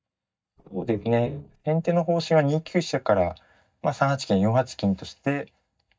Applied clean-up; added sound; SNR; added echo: neural mask model DeepFilterNet 3.